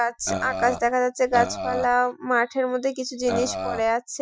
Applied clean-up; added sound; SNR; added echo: classical method Wiener filter.